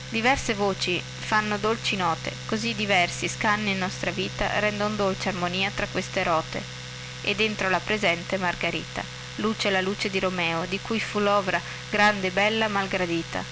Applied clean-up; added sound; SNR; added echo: none; Domestic sounds, home sounds; 11 dB; none.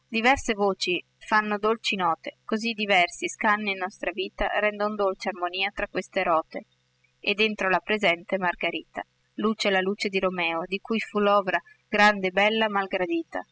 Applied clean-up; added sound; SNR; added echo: classical method spectral subtraction.